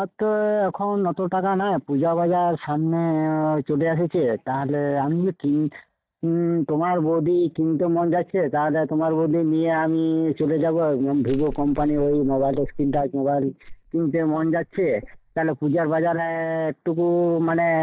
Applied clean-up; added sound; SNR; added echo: neural mask model DeepFilterNet 3.